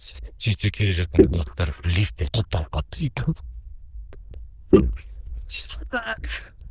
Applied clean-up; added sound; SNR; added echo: neural diffusion model UNIVERSE++.